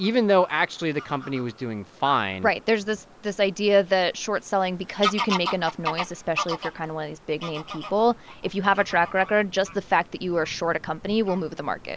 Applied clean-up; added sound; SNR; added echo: none; Bird vocalization, bird call, bird song / Fowl; 12 dB; none.